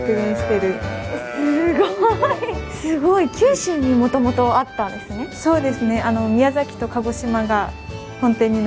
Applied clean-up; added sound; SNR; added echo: none; none; none; none.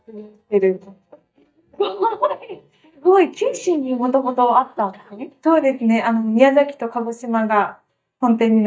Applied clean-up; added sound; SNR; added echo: neural mask model DeepFilterNet 3.